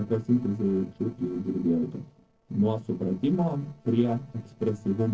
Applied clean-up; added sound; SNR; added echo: neural separator model SepFormer DNS4.